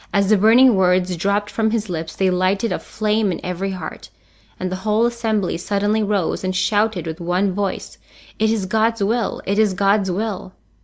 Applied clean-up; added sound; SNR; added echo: none; none; none; none.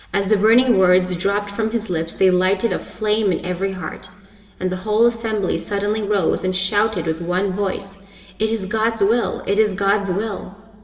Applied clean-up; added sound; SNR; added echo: none; none; none; reverberation time 1.9 s.